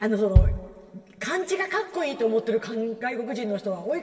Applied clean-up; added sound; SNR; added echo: none; Bass drum; -2 dB; reverberation time 2.0 s.